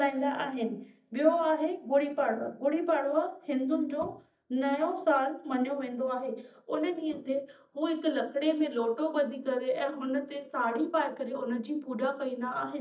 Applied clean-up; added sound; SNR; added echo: neural mask model DeepFilterNet 3.